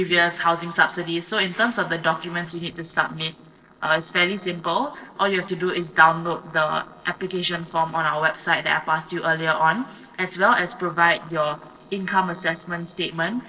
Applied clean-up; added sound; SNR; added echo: neural separator model SepFormer DNS4.